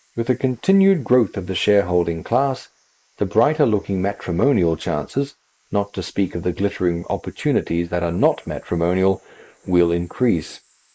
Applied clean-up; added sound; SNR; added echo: neural mask model Resemble Enhance denoiser.